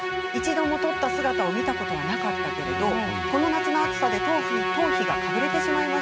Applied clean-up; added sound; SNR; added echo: none; Musical instrument; -1 dB; none.